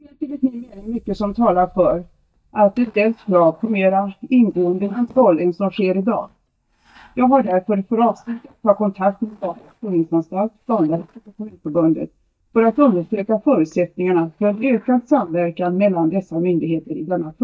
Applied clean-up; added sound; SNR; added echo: neural mask model DeepFilterNet 3.